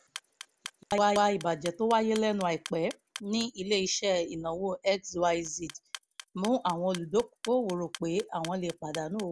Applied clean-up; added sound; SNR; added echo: none; Clock; 15 dB; none.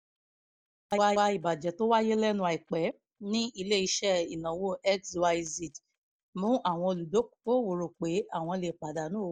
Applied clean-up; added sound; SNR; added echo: neural mask model DeepFilterNet 3.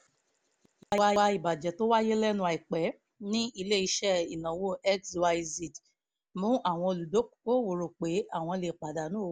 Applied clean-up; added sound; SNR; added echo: none; none; none; none.